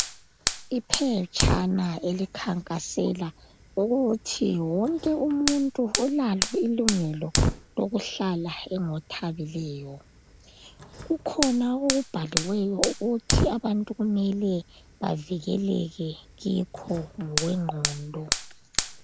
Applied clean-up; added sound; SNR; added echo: none; Fire; 5 dB; none.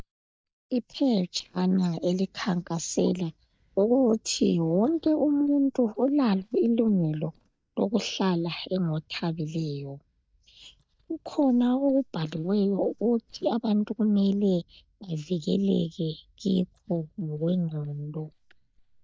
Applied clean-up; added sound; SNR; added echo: neural mask model DeepFilterNet 3.